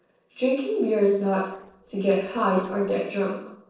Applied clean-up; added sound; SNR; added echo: neural separator model SepFormer DNS4.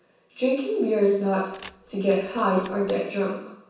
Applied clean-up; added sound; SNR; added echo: none; Camera; 20 dB; reverberation time 0.7 s.